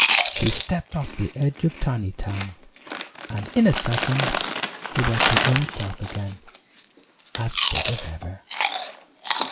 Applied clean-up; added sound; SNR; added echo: none; Chewing, mastication; 1 dB; none.